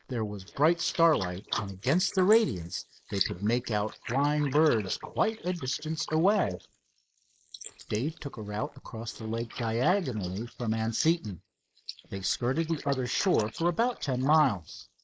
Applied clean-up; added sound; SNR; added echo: neural mask model Resemble Enhance denoiser.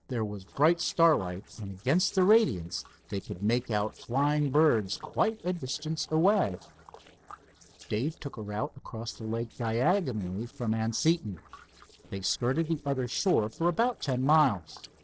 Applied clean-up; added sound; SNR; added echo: neural separator model SepFormer DNS4.